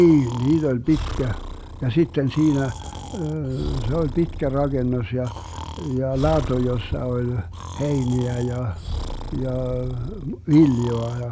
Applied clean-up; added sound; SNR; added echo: none; Breathing; 11 dB; none.